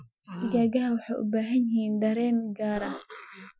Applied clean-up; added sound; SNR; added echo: classical method Wiener filter.